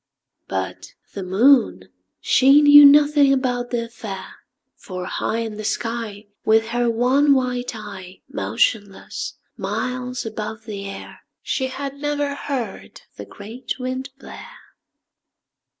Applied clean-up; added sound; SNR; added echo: none; none; none; none.